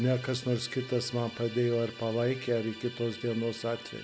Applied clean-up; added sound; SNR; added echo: none; Musical instrument; 15 dB; none.